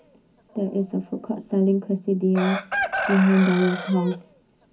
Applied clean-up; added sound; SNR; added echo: none; Chicken, rooster; 9 dB; reverberation time 0.4 s.